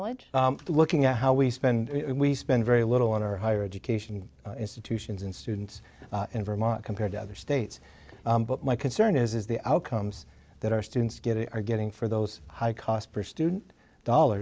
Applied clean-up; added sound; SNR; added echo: none; none; none; none.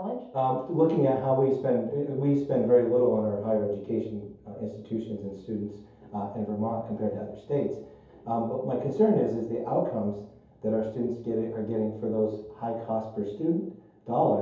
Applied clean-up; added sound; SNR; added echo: none; none; none; reverberation time 0.7 s.